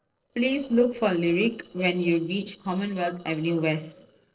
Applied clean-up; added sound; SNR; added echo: neural separator model SepFormer DNS4.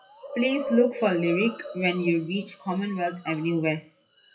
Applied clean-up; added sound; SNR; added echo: classical method WPE with log-MMSE.